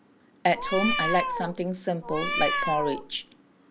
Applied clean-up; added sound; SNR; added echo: none; Meow; 1 dB; none.